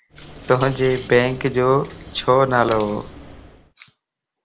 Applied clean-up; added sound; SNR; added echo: none; Coin (dropping); 17 dB; none.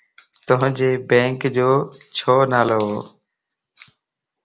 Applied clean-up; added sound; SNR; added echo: none; none; none; none.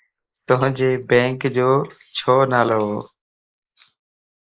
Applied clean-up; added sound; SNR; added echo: neural mask model Resemble Enhance denoiser.